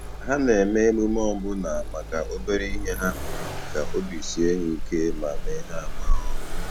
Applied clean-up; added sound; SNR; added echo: none; Accelerating, revving, vroom; 0 dB; none.